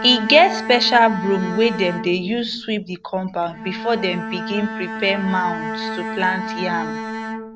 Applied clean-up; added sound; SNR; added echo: none; Bowed string instrument; 8 dB; none.